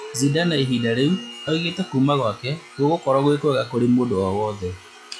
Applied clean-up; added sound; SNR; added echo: classical method log-MMSE.